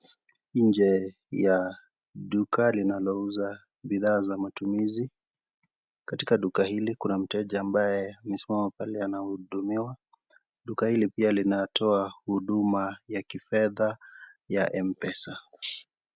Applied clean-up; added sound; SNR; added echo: none; none; none; none.